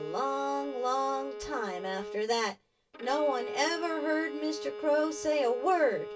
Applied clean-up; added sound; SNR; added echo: none; Bowed string instrument; 9 dB; reverberation time 0.1 s.